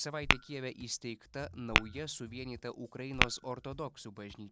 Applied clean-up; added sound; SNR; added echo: none; Tap / Glass; -5 dB; none.